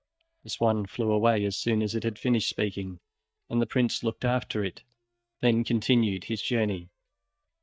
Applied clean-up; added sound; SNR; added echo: neural mask model DeepFilterNet 3.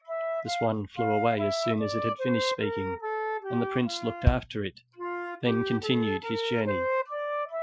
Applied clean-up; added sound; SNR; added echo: classical method Wiener filter.